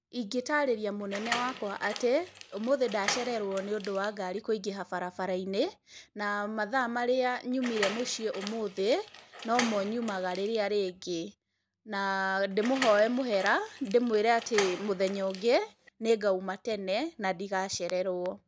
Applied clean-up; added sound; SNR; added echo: none; Door; 10 dB; none.